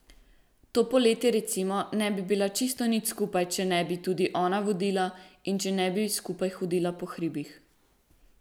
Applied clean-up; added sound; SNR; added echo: none; none; none; none.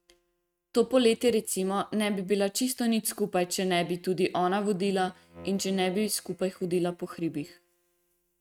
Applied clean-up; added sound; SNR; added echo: neural mask model RNNoise.